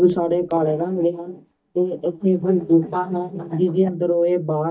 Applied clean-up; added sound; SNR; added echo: neural mask model DeepFilterNet 3.